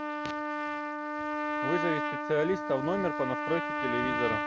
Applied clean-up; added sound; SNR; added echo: none; Trumpet; -1 dB; none.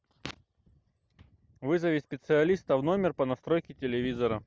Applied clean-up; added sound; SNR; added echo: none; none; none; none.